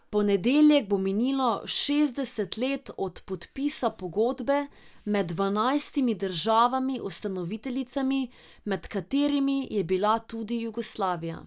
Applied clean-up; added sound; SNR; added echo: none; none; none; none.